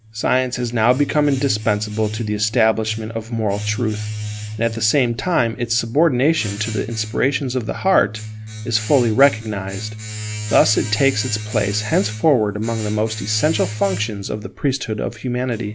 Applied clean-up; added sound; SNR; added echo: none; Domestic sounds, home sounds; 9 dB; none.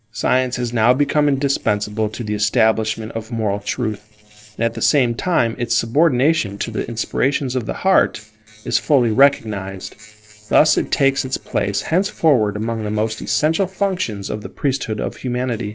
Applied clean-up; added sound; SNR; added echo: neural separator model SepFormer DNS4.